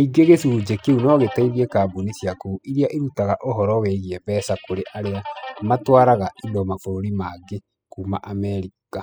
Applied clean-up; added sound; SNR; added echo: classical method spectral subtraction.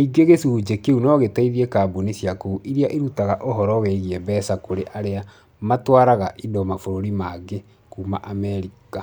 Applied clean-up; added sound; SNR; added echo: none; none; none; none.